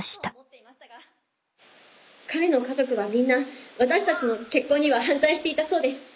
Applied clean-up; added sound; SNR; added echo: none; Crow; 17 dB; none.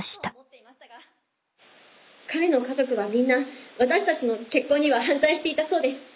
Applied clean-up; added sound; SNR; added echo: none; none; none; none.